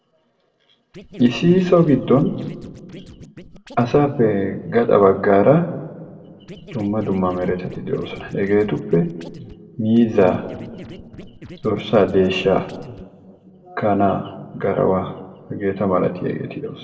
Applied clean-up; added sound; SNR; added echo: neural separator model SepFormer DNS4.